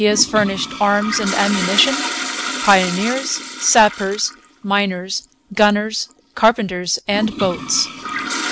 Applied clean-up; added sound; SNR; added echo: none; Toilet flush; 8 dB; none.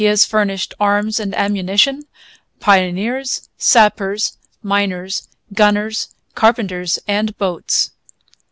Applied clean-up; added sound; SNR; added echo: none; none; none; none.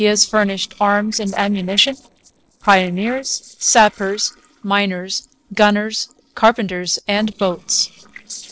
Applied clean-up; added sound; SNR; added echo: neural separator model SepFormer DNS4.